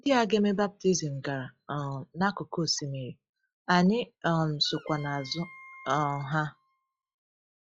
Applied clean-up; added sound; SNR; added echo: classical method log-MMSE.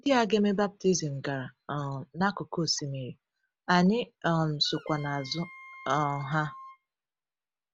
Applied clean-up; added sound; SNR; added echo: none; Wind instrument, woodwind instrument; 18 dB; none.